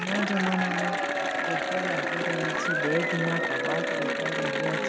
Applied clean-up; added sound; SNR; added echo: none; Applause / Cheering; -4 dB; none.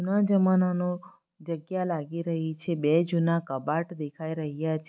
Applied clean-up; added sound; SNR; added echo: none; none; none; none.